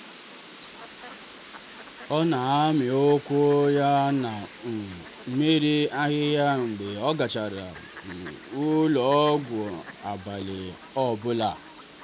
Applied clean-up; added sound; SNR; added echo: none; Fowl; 19 dB; none.